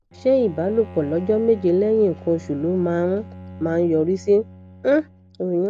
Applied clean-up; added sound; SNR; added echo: none; Bowed string instrument; 19 dB; none.